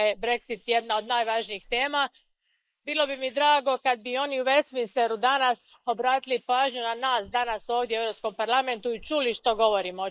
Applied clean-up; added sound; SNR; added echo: neural mask model Resemble Enhance denoiser.